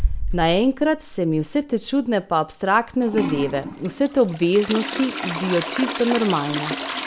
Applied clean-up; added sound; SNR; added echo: none; Trickle, dribble / Toilet flush; 7 dB; none.